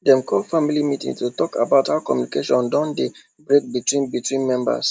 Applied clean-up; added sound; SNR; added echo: none; none; none; none.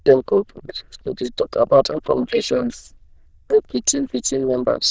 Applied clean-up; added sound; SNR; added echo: neural diffusion model UNIVERSE++.